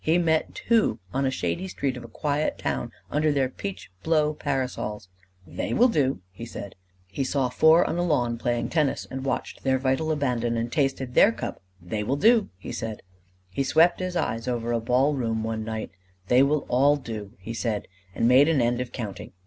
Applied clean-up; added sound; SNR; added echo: none; none; none; none.